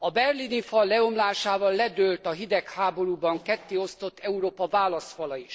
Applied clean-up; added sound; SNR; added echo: neural separator model SepFormer DNS4.